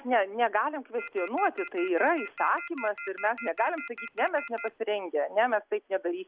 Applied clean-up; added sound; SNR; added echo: none; Telephone; 12 dB; none.